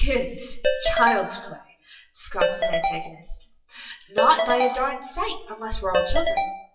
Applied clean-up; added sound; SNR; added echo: classical method WPE with log-MMSE.